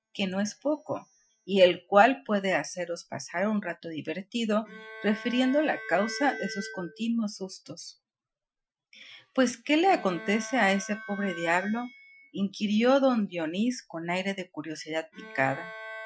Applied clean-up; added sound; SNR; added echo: classical method Wiener filter.